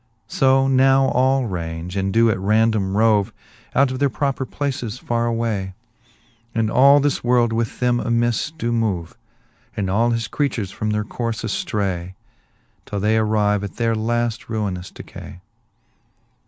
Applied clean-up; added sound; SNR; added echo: none; none; none; none.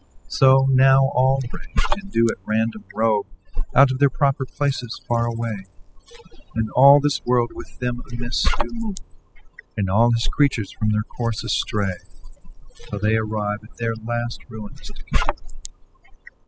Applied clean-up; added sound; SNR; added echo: classical method spectral subtraction.